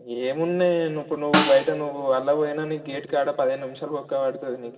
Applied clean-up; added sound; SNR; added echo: none; Snare drum; 4 dB; reverberation time 2.6 s.